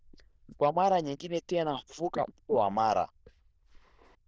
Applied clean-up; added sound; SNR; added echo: neural diffusion model UNIVERSE++.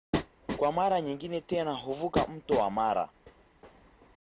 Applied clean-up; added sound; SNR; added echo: none; Train; 7 dB; none.